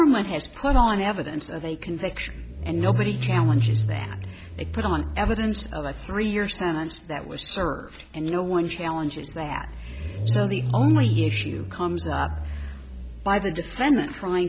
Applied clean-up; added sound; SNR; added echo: none; Engine starting / Car; 3 dB; none.